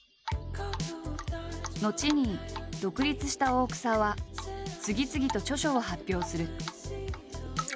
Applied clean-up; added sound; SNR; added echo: none; Drip; 13 dB; none.